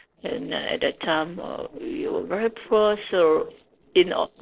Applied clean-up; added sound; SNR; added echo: neural separator model SepFormer DNS4.